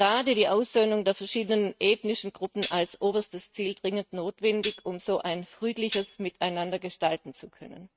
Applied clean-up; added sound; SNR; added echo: neural mask model RNNoise.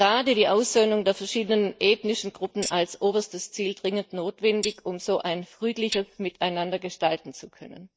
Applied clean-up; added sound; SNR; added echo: neural mask model DeepFilterNet 3.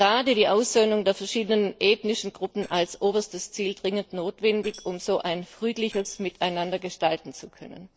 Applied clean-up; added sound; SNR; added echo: neural separator model SepFormer DNS4.